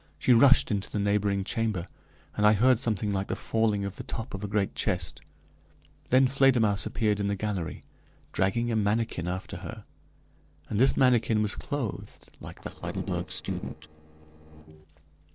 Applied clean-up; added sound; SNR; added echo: neural separator model SepFormer DNS4.